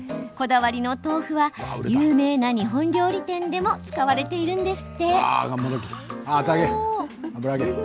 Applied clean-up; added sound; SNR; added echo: none; none; none; none.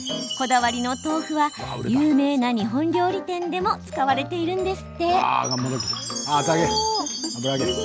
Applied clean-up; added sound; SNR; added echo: none; Chime; 11 dB; none.